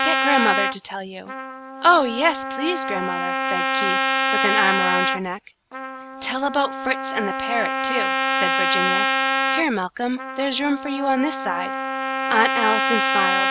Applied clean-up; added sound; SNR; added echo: none; Trumpet; -1 dB; none.